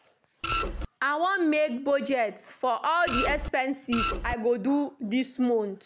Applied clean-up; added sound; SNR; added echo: none; Printer; 1 dB; none.